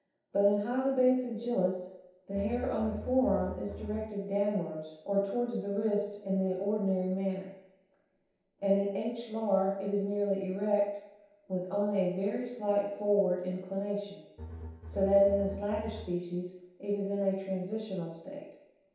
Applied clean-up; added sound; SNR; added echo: none; Bowed string instrument; 11 dB; reverberation time 0.8 s.